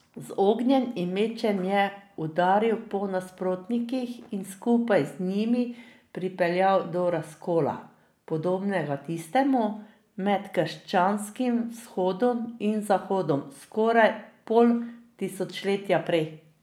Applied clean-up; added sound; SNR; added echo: none; none; none; none.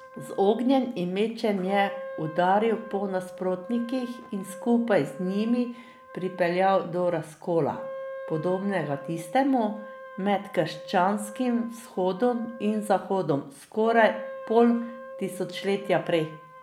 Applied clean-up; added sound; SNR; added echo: none; Wind instrument, woodwind instrument; 15 dB; none.